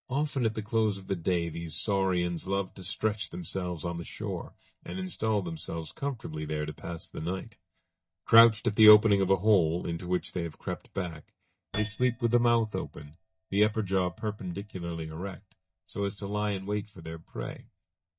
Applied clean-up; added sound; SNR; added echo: neural mask model DeepFilterNet 3.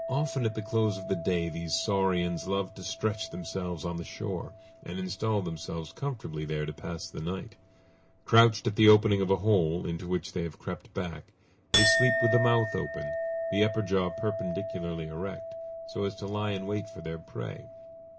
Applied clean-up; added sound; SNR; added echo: none; Chink, clink; 7 dB; none.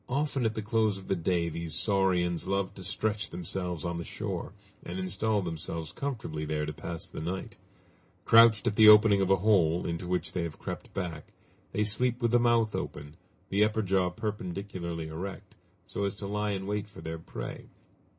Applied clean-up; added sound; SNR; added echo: none; none; none; none.